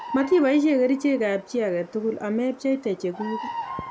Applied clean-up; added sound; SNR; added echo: none; Bird vocalization, bird call, bird song; 14 dB; none.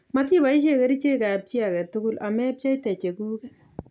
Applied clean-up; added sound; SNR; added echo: none; none; none; none.